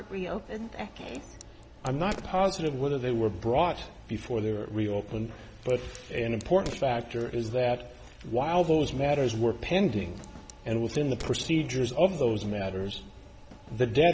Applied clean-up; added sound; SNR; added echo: none; Train + Crack; 19 dB; none.